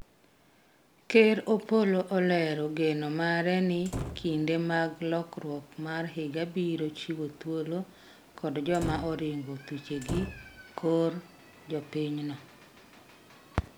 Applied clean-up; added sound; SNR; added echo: none; Slam; 9 dB; none.